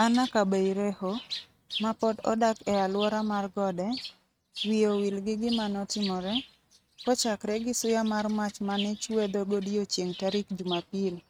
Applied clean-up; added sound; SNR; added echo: neural mask model RNNoise.